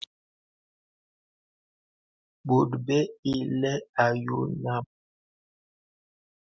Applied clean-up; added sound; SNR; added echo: none; none; none; none.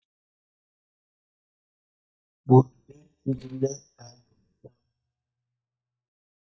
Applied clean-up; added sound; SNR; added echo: neural mask model DeepFilterNet 3.